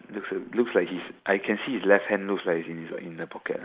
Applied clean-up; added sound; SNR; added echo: neural mask model Resemble Enhance denoiser.